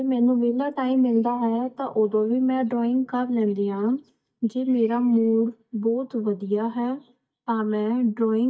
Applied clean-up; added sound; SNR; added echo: neural mask model DeepFilterNet 3.